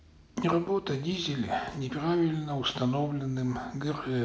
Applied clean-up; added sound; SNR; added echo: none; none; none; none.